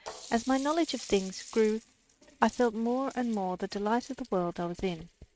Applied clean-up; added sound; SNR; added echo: neural mask model RNNoise.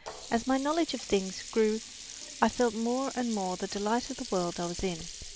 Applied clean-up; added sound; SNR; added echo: none; Sink (filling or washing); 12 dB; none.